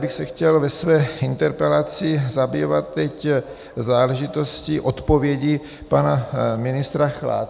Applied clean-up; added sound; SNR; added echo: none; none; none; none.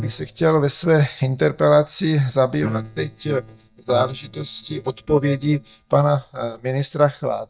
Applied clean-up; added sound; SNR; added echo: neural mask model DeepFilterNet 3.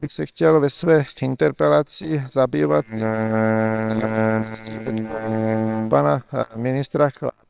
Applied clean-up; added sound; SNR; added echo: neural separator model SepFormer WHAMR!.